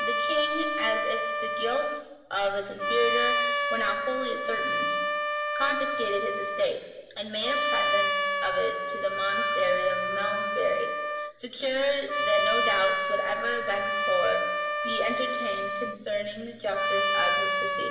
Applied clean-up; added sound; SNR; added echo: none; Trumpet; -2 dB; reverberation time 1.2 s.